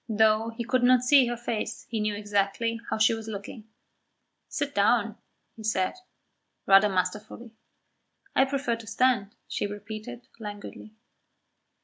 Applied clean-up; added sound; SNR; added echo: none; none; none; none.